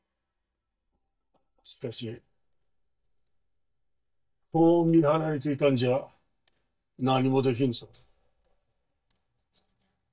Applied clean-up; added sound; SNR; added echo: neural mask model DeepFilterNet 3.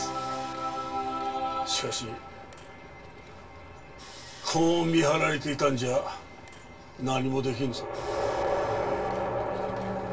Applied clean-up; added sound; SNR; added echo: none; Sawing; 20 dB; reverberation time 0.1 s.